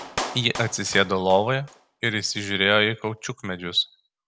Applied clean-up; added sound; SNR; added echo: none; Clapping; 14 dB; none.